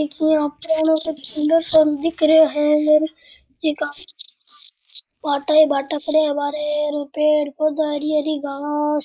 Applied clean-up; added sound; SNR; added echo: neural mask model Resemble Enhance denoiser.